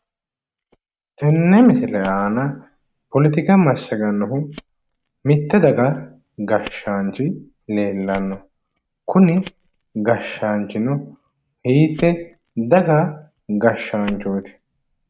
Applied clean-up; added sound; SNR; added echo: neural mask model RNNoise.